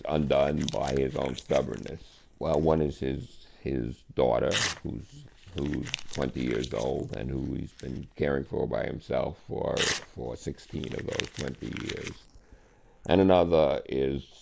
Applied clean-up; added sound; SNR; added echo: neural mask model Resemble Enhance denoiser.